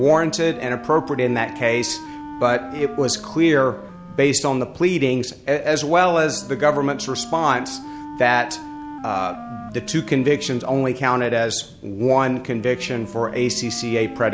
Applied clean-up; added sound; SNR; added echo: none; Wind instrument, woodwind instrument; 16 dB; none.